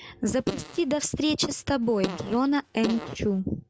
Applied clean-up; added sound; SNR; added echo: neural mask model RNNoise.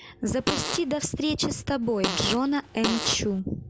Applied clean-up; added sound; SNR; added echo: none; Fart; 4 dB; none.